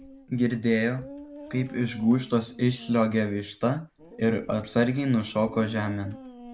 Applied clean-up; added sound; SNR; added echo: none; Dog; 19 dB; none.